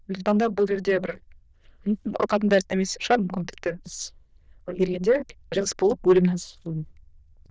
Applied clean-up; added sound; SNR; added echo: neural diffusion model UNIVERSE++.